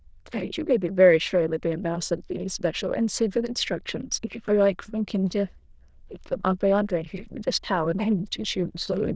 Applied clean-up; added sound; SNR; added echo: neural diffusion model UNIVERSE++.